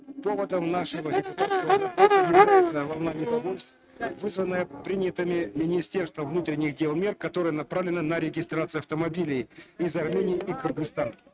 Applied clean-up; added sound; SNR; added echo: neural mask model RNNoise.